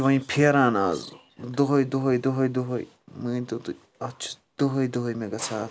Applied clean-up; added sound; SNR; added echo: none; none; none; none.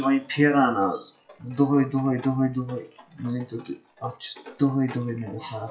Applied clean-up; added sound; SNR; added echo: classical method WPE with log-MMSE.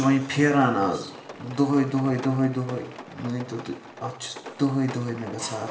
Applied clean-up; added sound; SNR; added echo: none; Rain; 17 dB; reverberation time 1.0 s.